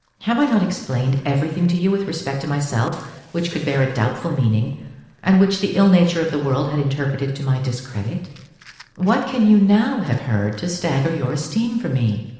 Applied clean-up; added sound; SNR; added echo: neural separator model SepFormer DNS4.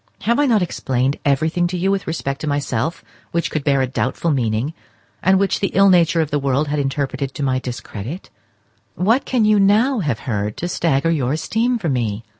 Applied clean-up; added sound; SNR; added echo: none; none; none; none.